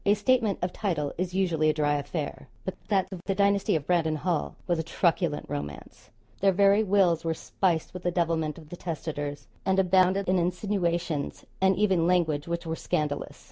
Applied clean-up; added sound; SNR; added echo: none; none; none; none.